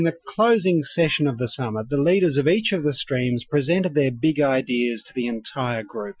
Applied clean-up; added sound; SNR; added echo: classical method Wiener filter.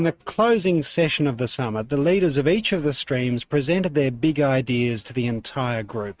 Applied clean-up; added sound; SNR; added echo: neural mask model RNNoise.